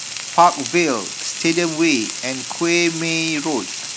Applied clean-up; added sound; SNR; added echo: none; Frying (food); 9 dB; none.